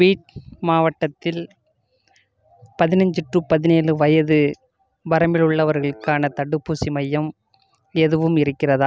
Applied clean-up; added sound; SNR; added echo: none; none; none; none.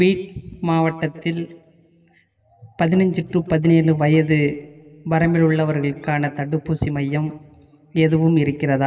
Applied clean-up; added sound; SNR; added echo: none; none; none; reverberation time 1.7 s.